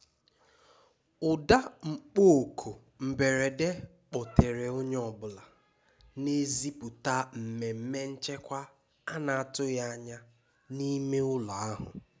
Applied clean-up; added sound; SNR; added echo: none; none; none; none.